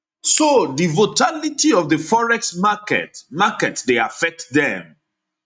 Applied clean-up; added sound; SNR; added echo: neural mask model RNNoise.